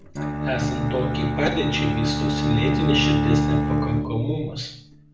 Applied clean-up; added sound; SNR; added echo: none; Bowed string instrument; -3 dB; reverberation time 0.5 s.